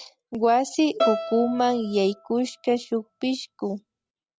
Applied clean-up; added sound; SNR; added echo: none; Bowed string instrument; 7 dB; none.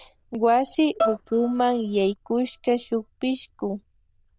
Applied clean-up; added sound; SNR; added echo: neural diffusion model UNIVERSE++.